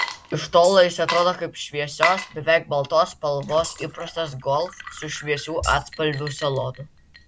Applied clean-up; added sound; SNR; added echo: none; Tambourine + Water / Liquid; 11 dB; none.